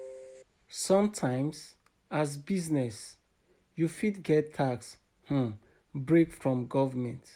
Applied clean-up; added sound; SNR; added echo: none; none; none; none.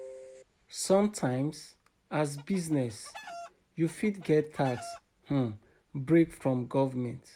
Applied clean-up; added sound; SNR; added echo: none; Chicken, rooster; 18 dB; none.